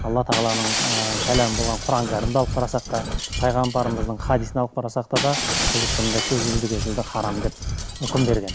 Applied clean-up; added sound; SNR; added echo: none; Breathing + Shatter; 2 dB; none.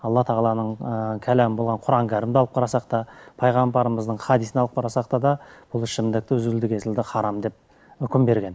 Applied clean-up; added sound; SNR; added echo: none; none; none; none.